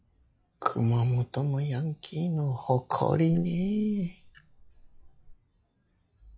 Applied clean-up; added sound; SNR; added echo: classical method log-MMSE.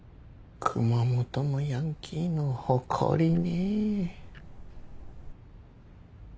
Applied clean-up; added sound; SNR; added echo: none; Tick-tock; 13 dB; none.